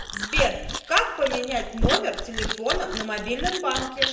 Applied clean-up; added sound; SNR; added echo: none; Chewing, mastication; 2 dB; reverberation time 0.8 s.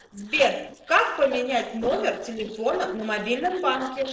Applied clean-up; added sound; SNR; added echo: neural separator model SepFormer DNS4.